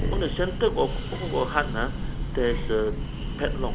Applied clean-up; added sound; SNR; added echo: none; Breathing; 1 dB; none.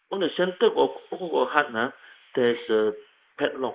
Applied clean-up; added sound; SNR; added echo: neural mask model Resemble Enhance denoiser.